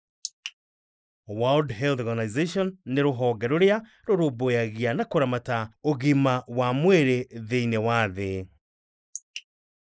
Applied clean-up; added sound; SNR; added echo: neural mask model Resemble Enhance denoiser.